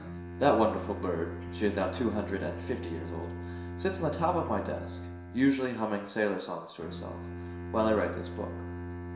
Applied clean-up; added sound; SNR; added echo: none; Bowed string instrument; 8 dB; reverberation time 0.7 s.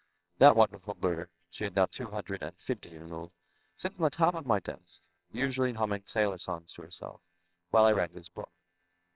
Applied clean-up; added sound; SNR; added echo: neural separator model SepFormer WHAMR!.